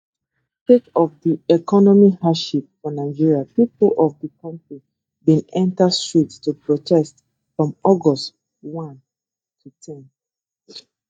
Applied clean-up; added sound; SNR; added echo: neural mask model DeepFilterNet 3.